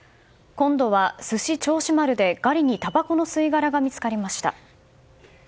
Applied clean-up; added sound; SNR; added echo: none; none; none; none.